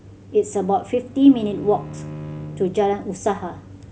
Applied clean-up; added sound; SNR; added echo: none; Bowed string instrument; 16 dB; none.